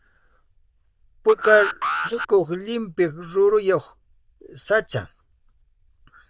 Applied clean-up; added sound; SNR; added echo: neural diffusion model UNIVERSE++.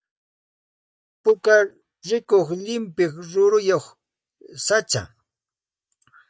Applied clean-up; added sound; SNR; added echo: neural mask model DeepFilterNet 3.